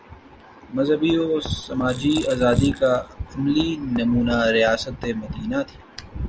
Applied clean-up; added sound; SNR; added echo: none; Rattle + Knock / Wood; 17 dB; none.